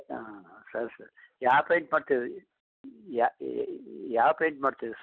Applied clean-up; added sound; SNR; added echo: none; none; none; none.